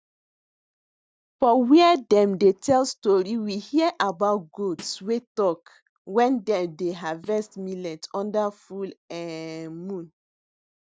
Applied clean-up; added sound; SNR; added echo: neural mask model DeepFilterNet 3.